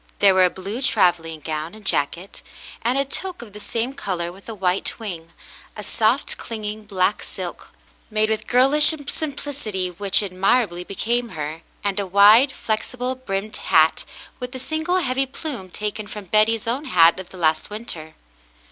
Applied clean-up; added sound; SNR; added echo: none; none; none; none.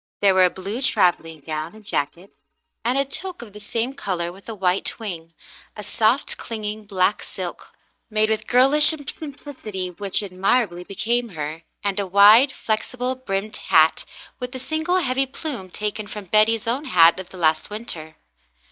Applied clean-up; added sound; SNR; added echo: neural mask model DeepFilterNet 3.